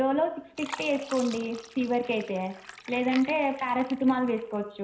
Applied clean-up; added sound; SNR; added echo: none; Fill (with liquid); 17 dB; reverberation time 0.5 s.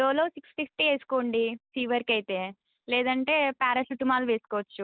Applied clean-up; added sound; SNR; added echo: none; none; none; none.